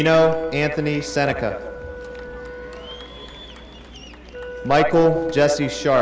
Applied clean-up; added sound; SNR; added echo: none; Wind instrument, woodwind instrument; 15 dB; none.